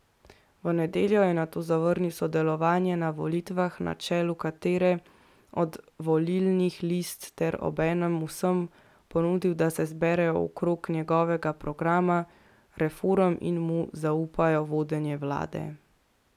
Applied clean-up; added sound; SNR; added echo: none; none; none; none.